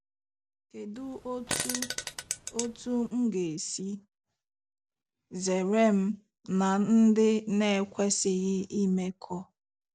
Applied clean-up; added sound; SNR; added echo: none; Fart; 8 dB; none.